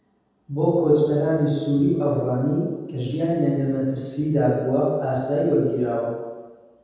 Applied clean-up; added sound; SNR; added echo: none; none; none; reverberation time 1.2 s.